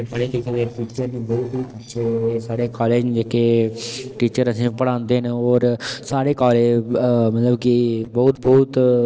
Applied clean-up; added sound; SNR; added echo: neural separator model SepFormer DNS4.